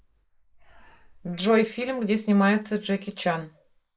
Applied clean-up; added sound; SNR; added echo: neural mask model Resemble Enhance denoiser.